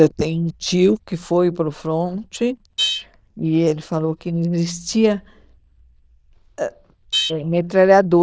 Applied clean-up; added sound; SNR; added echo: neural diffusion model UNIVERSE++.